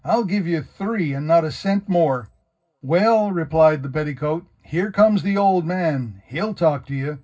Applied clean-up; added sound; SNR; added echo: none; none; none; reverberation time 0.4 s.